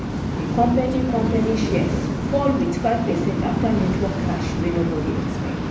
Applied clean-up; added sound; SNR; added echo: none; Waves, surf; -1 dB; reverberation time 0.7 s.